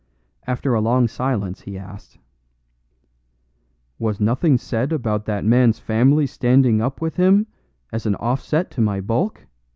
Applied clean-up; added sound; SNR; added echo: none; none; none; none.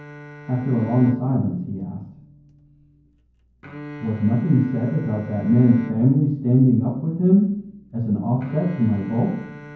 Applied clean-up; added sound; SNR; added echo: none; Bowed string instrument; 18 dB; reverberation time 0.9 s.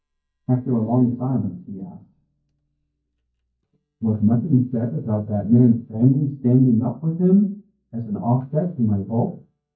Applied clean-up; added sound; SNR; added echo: neural mask model DeepFilterNet 3.